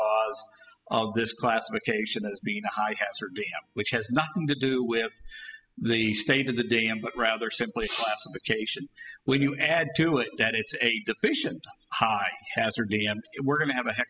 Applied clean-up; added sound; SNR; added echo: classical method spectral subtraction.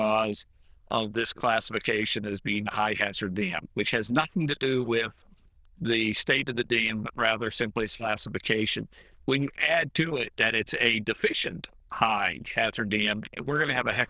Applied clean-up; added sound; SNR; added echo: neural diffusion model UNIVERSE++.